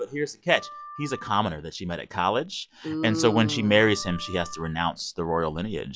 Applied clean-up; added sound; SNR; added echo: classical method log-MMSE.